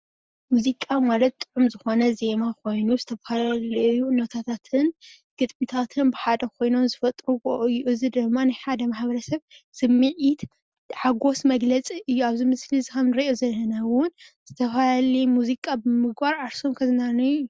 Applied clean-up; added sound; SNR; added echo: none; none; none; none.